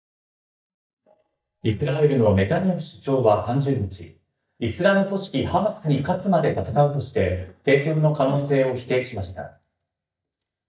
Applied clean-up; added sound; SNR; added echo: neural mask model DeepFilterNet 3.